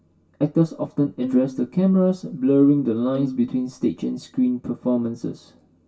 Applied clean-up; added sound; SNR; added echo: none; Bowed string instrument; 12 dB; reverberation time 0.1 s.